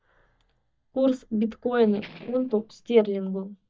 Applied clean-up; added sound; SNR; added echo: neural mask model DeepFilterNet 3.